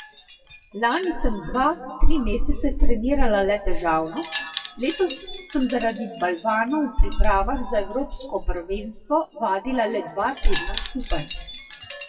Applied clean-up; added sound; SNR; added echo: classical method WPE with log-MMSE.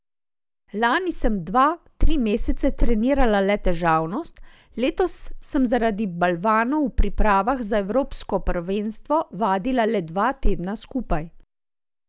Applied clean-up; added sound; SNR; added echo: none; none; none; none.